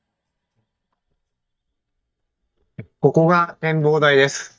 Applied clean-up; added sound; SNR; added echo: neural mask model DeepFilterNet 3.